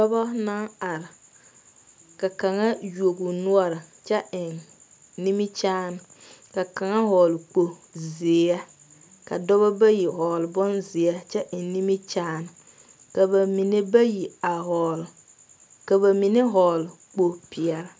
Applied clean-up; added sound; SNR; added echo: none; none; none; none.